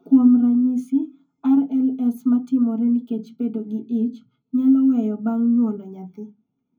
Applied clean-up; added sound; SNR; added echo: none; none; none; reverberation time 0.3 s.